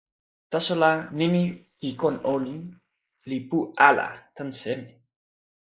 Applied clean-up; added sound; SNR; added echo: neural mask model Resemble Enhance denoiser.